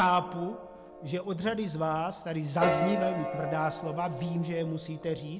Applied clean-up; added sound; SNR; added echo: none; Piano; 5 dB; none.